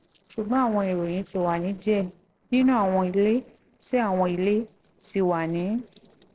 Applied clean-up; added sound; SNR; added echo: neural separator model SepFormer DNS4.